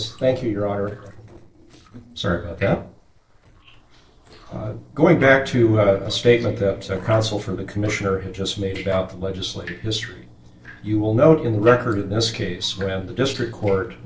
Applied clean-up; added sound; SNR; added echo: neural separator model SepFormer DNS4.